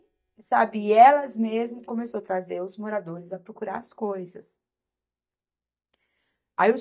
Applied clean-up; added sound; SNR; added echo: neural mask model DeepFilterNet 3.